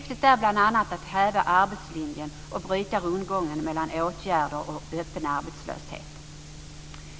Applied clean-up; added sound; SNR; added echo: none; none; none; none.